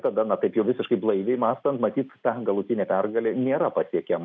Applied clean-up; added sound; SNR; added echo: none; none; none; none.